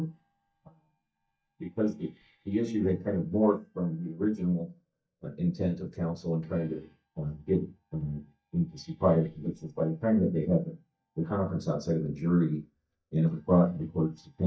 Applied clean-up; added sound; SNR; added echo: neural mask model DeepFilterNet 3.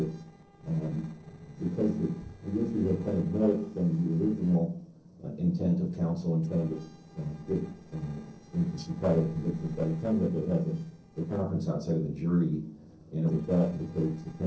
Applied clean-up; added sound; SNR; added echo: neural separator model SepFormer DNS4.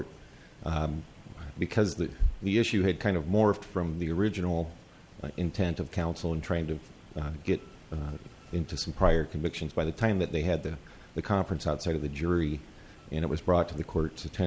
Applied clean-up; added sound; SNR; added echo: none; none; none; none.